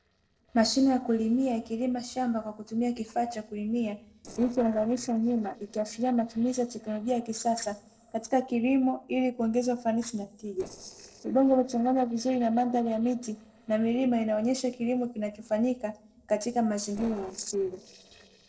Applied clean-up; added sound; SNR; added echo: neural separator model SepFormer DNS4.